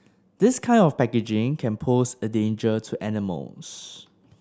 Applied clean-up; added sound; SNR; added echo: none; none; none; none.